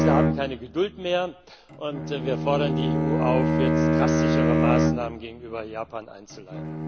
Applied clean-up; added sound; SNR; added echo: none; Bowed string instrument; -5 dB; none.